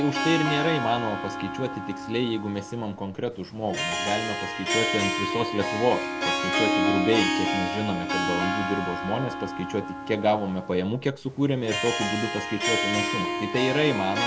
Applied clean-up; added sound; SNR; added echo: none; Harp; 1 dB; none.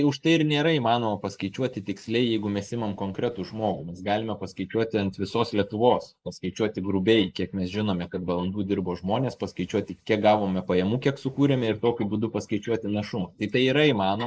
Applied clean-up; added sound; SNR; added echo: neural mask model Resemble Enhance denoiser.